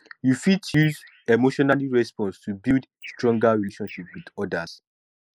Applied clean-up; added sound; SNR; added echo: neural mask model Resemble Enhance denoiser.